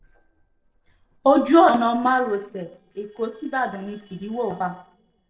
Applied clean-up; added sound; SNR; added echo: neural separator model SepFormer DNS4.